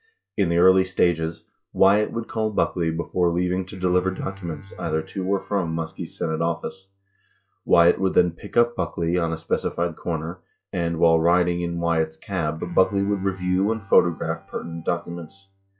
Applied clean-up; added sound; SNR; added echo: classical method log-MMSE.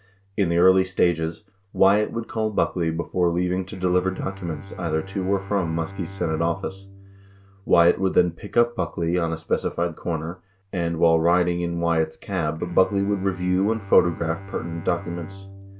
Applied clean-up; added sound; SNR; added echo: none; Bowed string instrument; 18 dB; none.